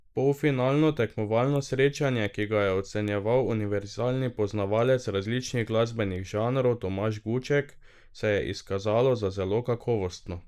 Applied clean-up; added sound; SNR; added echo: neural mask model Resemble Enhance denoiser.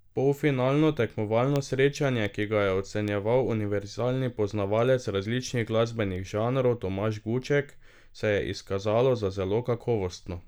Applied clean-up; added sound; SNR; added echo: none; none; none; none.